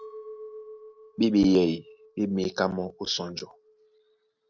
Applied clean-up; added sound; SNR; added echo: neural separator model SepFormer DNS4.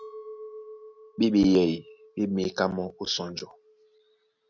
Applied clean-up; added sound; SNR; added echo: none; Chink, clink; 19 dB; none.